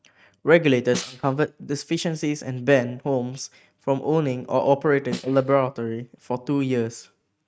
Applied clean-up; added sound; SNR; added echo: neural mask model RNNoise.